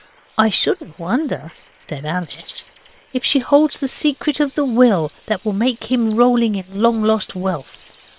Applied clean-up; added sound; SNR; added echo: neural separator model SepFormer WHAM!.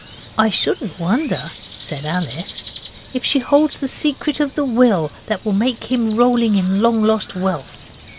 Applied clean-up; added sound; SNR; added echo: none; Crow; 19 dB; none.